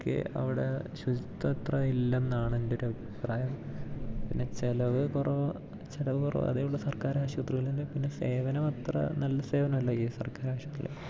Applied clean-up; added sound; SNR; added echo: none; Boat, Water vehicle; 8 dB; none.